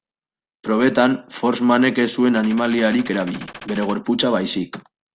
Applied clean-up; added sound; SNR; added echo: none; Gunshot, gunfire; 17 dB; none.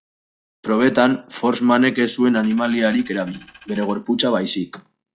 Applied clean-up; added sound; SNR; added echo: classical method log-MMSE.